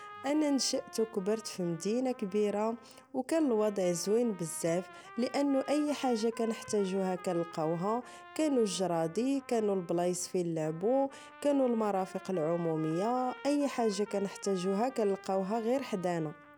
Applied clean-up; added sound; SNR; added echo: none; Trumpet; 19 dB; none.